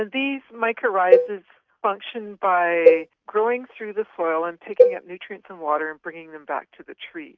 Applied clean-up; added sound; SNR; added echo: neural mask model RNNoise.